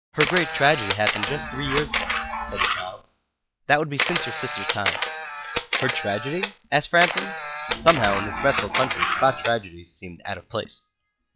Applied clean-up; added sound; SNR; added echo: classical method log-MMSE.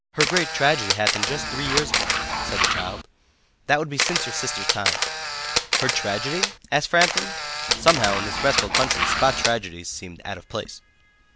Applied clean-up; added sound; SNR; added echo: none; Tools + Camera; -2 dB; none.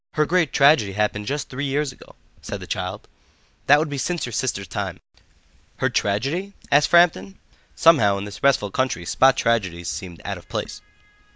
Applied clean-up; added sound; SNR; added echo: none; none; none; none.